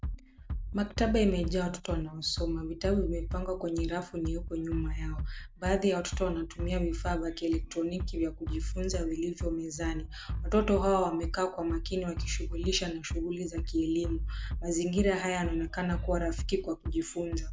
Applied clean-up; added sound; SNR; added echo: none; Bass drum; 4 dB; none.